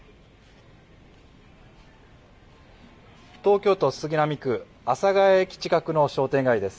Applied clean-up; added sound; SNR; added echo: none; none; none; none.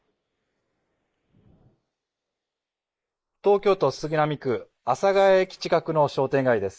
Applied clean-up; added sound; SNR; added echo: neural mask model Resemble Enhance denoiser.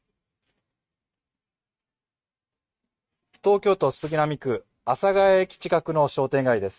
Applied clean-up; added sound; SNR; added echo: neural mask model RNNoise.